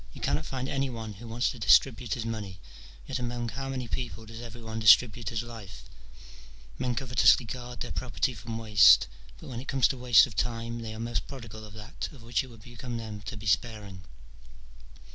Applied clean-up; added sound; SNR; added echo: none; none; none; none.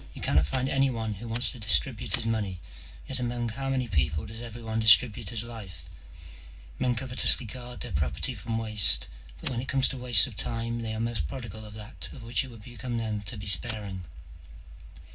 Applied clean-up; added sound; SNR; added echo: none; Fire; 12 dB; reverberation time 0.4 s.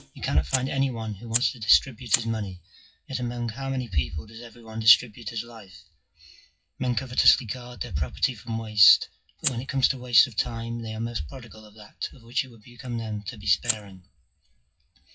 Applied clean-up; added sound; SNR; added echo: classical method WPE with log-MMSE.